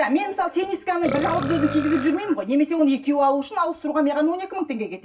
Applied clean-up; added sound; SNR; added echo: none; Burping, eructation; 11 dB; reverberation time 0.2 s.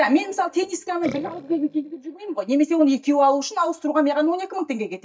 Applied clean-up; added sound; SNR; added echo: neural mask model DeepFilterNet 3.